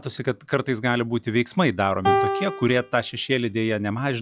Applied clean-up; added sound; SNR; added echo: classical method log-MMSE.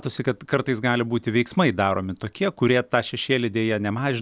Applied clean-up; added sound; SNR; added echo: none; none; none; none.